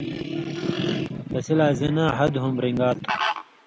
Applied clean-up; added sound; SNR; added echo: none; Fowl; 11 dB; none.